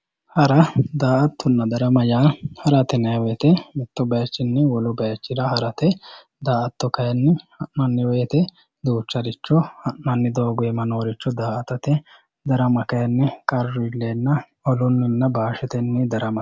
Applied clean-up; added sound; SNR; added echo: none; none; none; none.